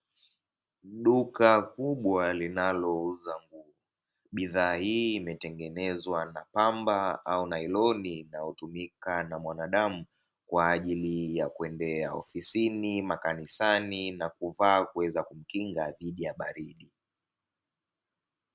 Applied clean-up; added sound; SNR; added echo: none; none; none; none.